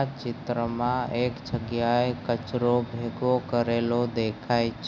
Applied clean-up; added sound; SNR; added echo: none; none; none; none.